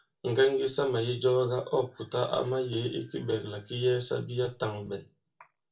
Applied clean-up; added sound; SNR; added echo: none; none; none; reverberation time 0.2 s.